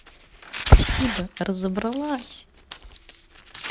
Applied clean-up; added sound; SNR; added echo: none; Tearing; 12 dB; none.